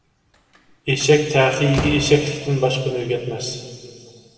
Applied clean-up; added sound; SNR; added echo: none; Slam; 13 dB; reverberation time 2.4 s.